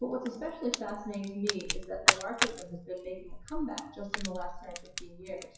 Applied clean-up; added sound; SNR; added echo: classical method WPE with log-MMSE.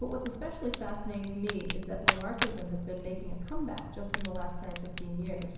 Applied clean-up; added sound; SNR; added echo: none; Fire; -2 dB; reverberation time 1.0 s.